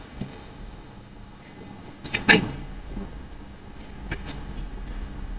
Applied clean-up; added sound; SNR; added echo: neural mask model DeepFilterNet 3.